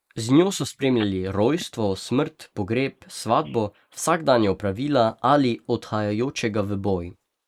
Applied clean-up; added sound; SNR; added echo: neural mask model Resemble Enhance denoiser.